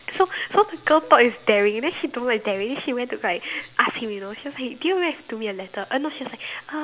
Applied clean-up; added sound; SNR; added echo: none; none; none; none.